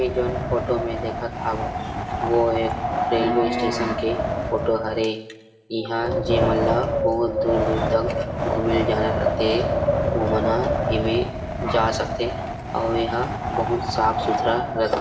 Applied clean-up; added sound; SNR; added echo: none; Wind; 0 dB; reverberation time 0.9 s.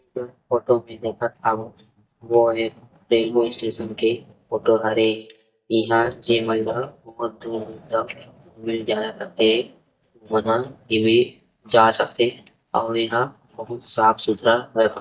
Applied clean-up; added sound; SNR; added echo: neural mask model DeepFilterNet 3.